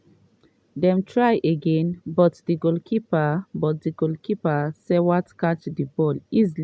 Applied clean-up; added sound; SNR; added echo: none; none; none; none.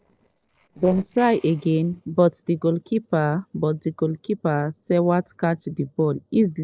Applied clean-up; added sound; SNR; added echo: neural separator model SepFormer DNS4.